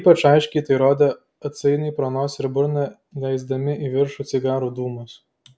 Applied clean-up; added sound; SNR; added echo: none; none; none; none.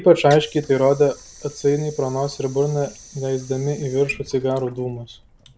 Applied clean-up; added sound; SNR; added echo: none; Sink (filling or washing) / Water; 19 dB; none.